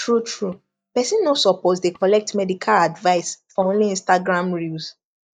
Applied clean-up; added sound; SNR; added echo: neural mask model DeepFilterNet 3.